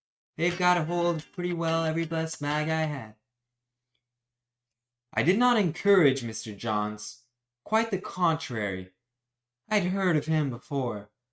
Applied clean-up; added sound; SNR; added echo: neural mask model RNNoise.